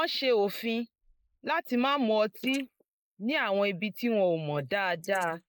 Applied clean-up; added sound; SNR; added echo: neural mask model Resemble Enhance denoiser.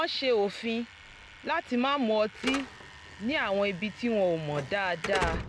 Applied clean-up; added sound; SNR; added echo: none; Slam / Alarm; 11 dB; none.